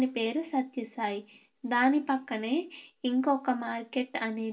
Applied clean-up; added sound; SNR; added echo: none; none; none; reverberation time 0.2 s.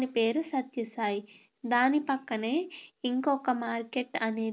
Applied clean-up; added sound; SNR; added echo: none; none; none; none.